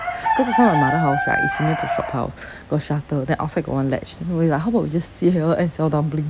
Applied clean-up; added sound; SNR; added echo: none; Chicken, rooster; 5 dB; none.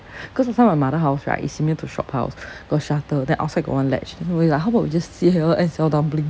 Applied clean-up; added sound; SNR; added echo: none; none; none; none.